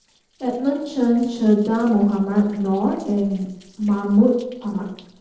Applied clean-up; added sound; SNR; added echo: neural separator model SepFormer DNS4.